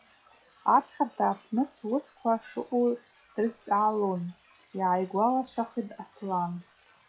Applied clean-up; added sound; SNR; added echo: classical method log-MMSE.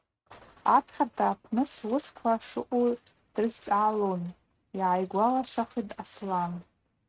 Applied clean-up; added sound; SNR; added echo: neural mask model RNNoise.